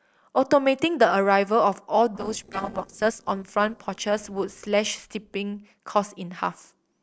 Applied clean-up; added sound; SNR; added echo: neural separator model SepFormer DNS4.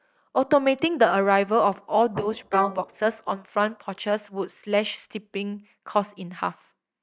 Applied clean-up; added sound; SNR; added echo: neural mask model DeepFilterNet 3.